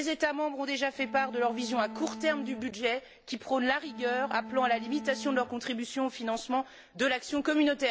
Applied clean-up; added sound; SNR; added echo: none; Bowed string instrument; 12 dB; none.